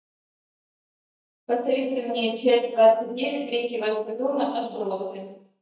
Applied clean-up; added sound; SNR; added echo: neural mask model DeepFilterNet 3.